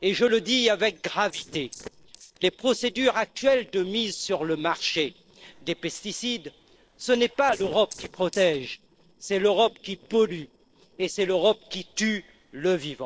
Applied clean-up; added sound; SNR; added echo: neural separator model SepFormer DNS4.